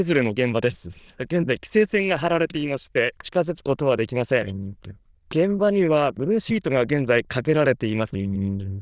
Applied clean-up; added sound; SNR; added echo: neural diffusion model UNIVERSE++.